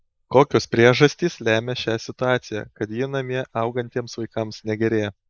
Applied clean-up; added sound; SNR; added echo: neural mask model Resemble Enhance denoiser.